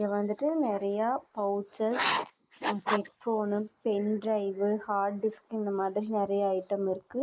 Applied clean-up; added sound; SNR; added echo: neural mask model Resemble Enhance denoiser.